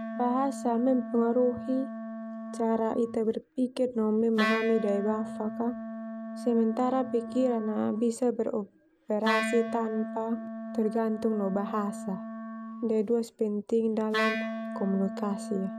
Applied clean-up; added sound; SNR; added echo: none; Wind instrument, woodwind instrument; 7 dB; none.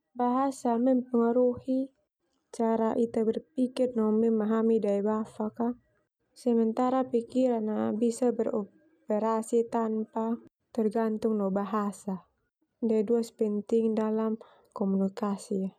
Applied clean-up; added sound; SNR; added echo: none; none; none; none.